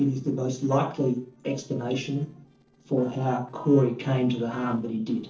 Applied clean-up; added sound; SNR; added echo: neural separator model SepFormer DNS4.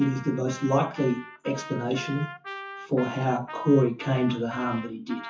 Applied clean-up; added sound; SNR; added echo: classical method WPE with log-MMSE.